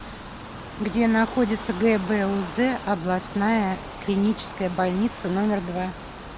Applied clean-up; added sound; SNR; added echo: none; none; none; none.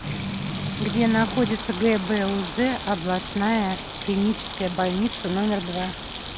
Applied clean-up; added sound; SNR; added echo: none; Strum + Sink (filling or washing); 9 dB; none.